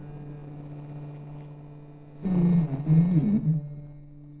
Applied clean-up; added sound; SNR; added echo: neural separator model SepFormer DNS4.